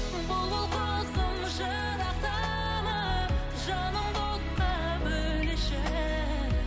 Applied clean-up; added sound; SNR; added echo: none; none; none; none.